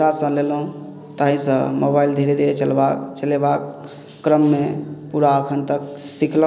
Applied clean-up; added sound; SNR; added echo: none; none; none; none.